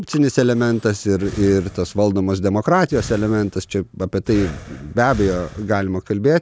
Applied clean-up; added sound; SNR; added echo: none; Breathing; 17 dB; none.